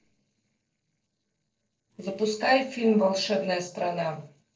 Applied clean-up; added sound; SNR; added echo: neural separator model SepFormer DNS4.